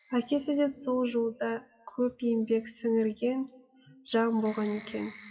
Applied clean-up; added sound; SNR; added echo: classical method WPE with log-MMSE.